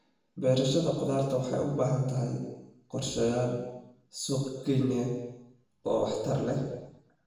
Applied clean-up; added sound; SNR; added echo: none; none; none; reverberation time 1.0 s.